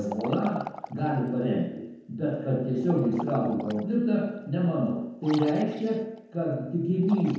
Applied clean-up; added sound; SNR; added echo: none; Liquid; 15 dB; reverberation time 0.9 s.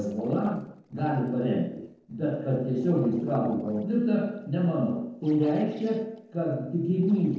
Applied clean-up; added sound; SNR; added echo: neural separator model SepFormer DNS4.